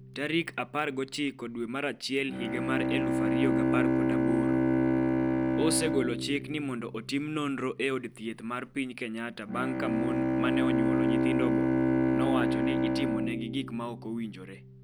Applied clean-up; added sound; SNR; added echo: none; Bowed string instrument; -4 dB; none.